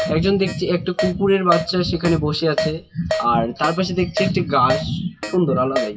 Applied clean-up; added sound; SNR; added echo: classical method WPE with log-MMSE.